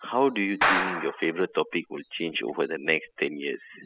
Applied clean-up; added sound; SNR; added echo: classical method spectral subtraction.